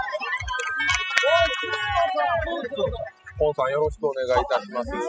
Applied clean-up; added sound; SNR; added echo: classical method spectral subtraction.